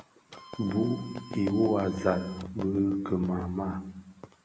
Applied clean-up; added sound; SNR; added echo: none; Printer; 20 dB; none.